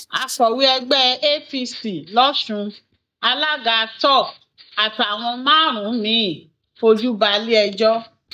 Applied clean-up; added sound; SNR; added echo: neural mask model DeepFilterNet 3.